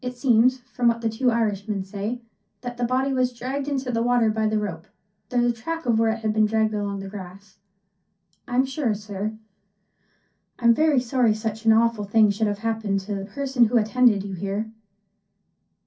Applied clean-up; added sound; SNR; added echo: none; none; none; reverberation time 0.3 s.